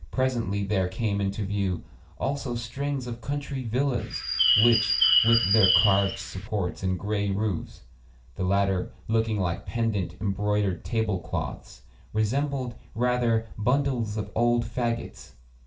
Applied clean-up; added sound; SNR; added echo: none; Bird; -1 dB; reverberation time 0.3 s.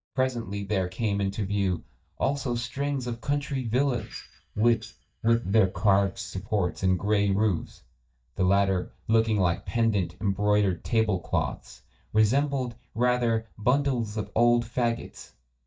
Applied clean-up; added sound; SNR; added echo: neural mask model DeepFilterNet 3.